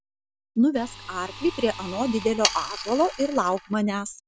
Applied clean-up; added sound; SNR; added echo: none; Sawing; 9 dB; none.